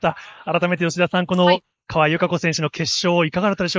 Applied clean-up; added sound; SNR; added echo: neural mask model Resemble Enhance denoiser.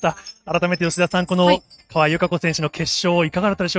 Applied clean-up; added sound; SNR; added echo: neural mask model RNNoise.